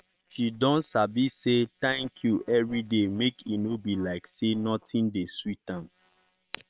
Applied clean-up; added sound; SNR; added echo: neural separator model SepFormer WHAM!.